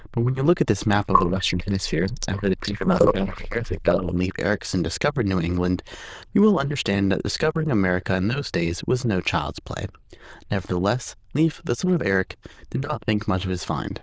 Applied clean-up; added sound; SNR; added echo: neural diffusion model UNIVERSE++.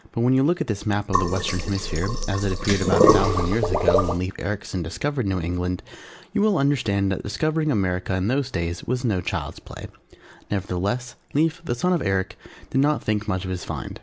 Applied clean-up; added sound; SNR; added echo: none; Sink (filling or washing); -2 dB; none.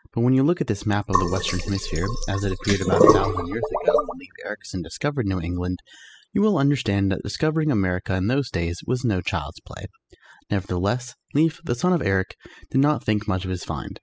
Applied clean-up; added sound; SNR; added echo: classical method spectral subtraction.